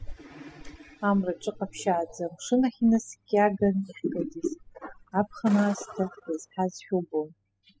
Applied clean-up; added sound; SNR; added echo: classical method spectral subtraction.